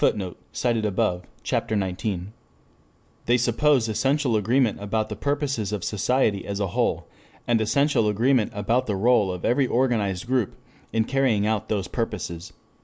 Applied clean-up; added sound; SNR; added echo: none; none; none; none.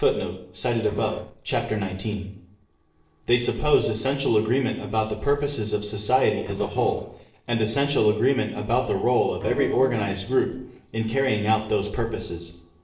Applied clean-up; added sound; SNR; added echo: neural separator model SepFormer DNS4.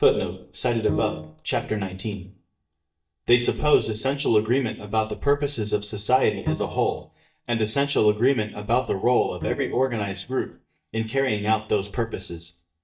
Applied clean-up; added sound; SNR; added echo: neural mask model DeepFilterNet 3.